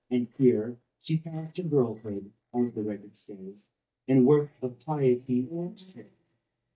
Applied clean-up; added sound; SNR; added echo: neural mask model DeepFilterNet 3.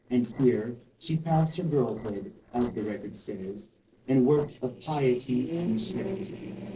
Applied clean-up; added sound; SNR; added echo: neural separator model SepFormer DNS4.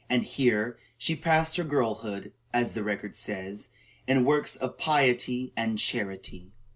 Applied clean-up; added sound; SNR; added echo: none; none; none; none.